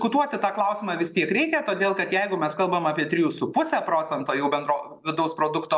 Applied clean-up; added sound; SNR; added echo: none; none; none; none.